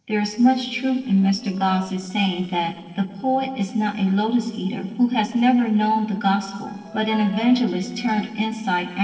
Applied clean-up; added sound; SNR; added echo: neural separator model SepFormer DNS4.